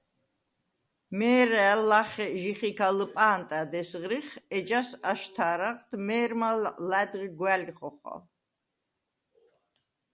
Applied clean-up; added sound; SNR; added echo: none; none; none; none.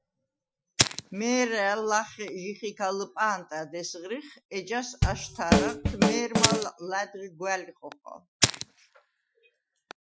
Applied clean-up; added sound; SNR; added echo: classical method Wiener filter.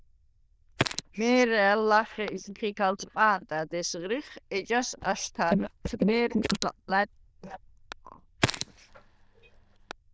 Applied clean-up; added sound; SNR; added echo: neural diffusion model UNIVERSE++.